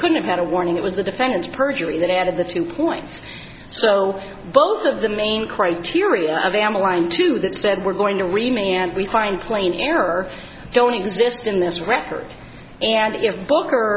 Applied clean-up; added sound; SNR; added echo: none; none; none; none.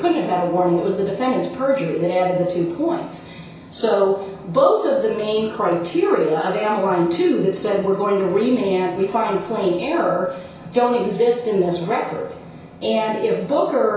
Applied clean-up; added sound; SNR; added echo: none; none; none; reverberation time 0.6 s.